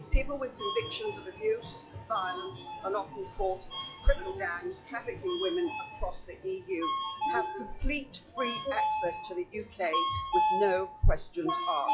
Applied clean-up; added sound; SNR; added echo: classical method log-MMSE.